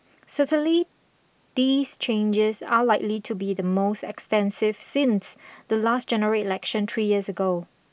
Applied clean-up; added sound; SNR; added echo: none; none; none; none.